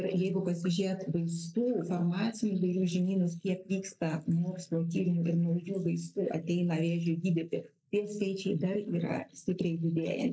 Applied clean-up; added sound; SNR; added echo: neural mask model Resemble Enhance denoiser.